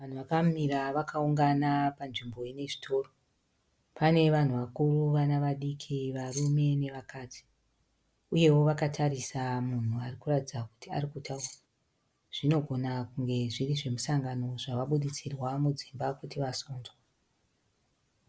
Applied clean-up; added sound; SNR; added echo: none; Keys jangling; 13 dB; none.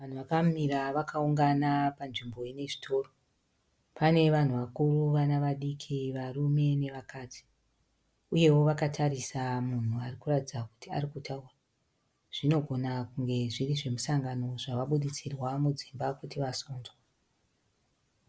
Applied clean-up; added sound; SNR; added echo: none; none; none; none.